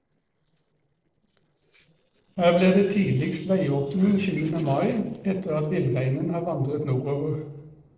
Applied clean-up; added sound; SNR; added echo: neural separator model SepFormer DNS4.